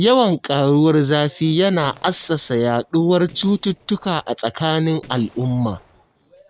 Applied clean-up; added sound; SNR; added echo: neural separator model SepFormer DNS4.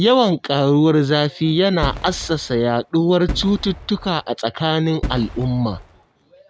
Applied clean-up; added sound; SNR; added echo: none; Fireworks; 12 dB; none.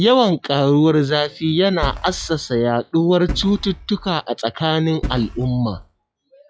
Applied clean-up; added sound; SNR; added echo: classical method log-MMSE.